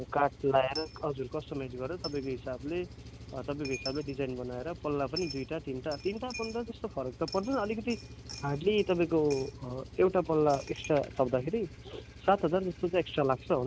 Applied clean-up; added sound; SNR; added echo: none; Coin (dropping) + Engine; 14 dB; none.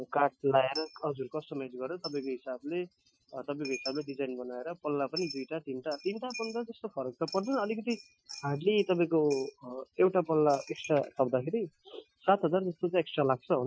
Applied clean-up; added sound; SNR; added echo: classical method Wiener filter.